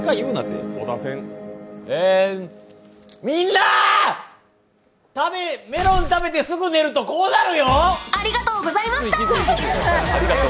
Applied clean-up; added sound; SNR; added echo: none; Tearing; 5 dB; none.